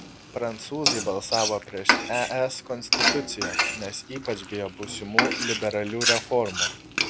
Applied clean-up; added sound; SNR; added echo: none; Frying (food); -2 dB; none.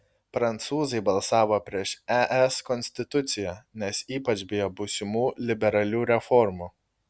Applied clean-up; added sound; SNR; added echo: none; none; none; none.